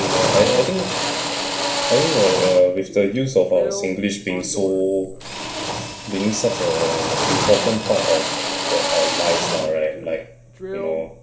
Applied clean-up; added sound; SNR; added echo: none; Drill; 3 dB; reverberation time 0.9 s.